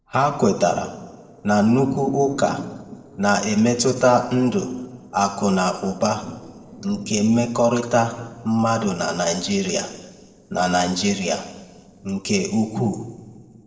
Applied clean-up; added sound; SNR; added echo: neural separator model SepFormer DNS4.